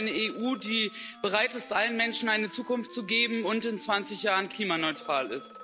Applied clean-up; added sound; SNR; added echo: none; Telephone + Wind instrument, woodwind instrument; 18 dB; none.